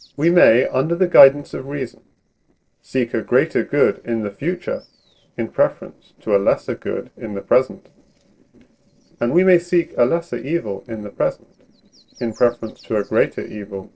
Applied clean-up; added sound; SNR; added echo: neural separator model SepFormer DNS4.